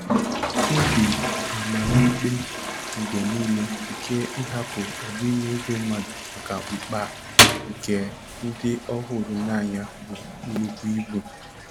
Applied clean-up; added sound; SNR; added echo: none; Toilet flush; 0 dB; none.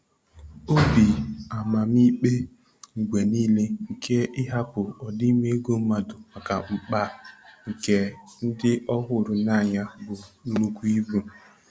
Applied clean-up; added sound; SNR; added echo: none; none; none; none.